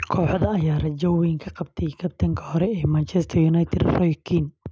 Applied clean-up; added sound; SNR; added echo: none; none; none; none.